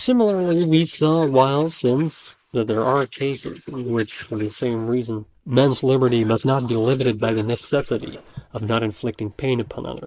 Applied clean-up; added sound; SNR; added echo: neural mask model Resemble Enhance denoiser.